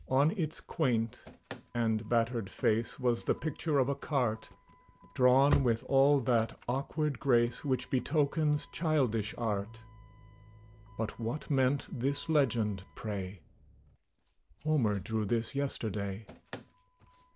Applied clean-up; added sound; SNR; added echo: none; Slam / Engine starting; 17 dB; none.